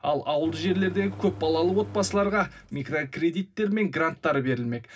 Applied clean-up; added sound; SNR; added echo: none; Engine; 15 dB; reverberation time 0.4 s.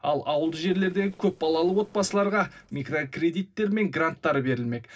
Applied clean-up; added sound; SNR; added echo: neural separator model SepFormer DNS4.